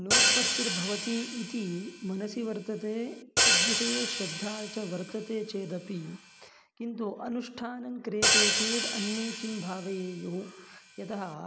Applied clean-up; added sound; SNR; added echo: none; Hi-hat; -5 dB; none.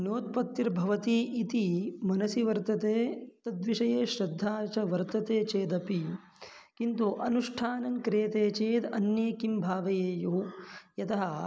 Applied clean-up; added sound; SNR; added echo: none; none; none; none.